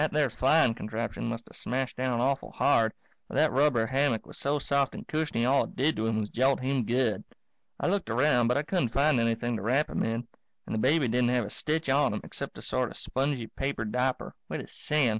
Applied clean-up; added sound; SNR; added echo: none; none; none; none.